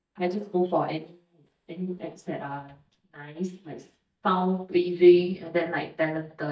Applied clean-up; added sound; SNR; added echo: neural mask model DeepFilterNet 3.